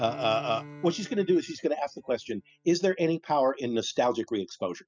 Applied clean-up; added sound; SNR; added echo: classical method spectral subtraction.